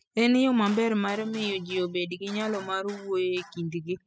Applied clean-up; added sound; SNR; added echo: classical method spectral subtraction.